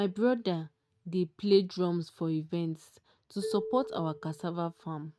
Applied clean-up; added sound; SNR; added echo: neural mask model RNNoise.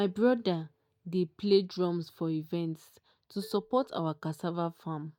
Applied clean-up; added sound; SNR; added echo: neural mask model DeepFilterNet 3.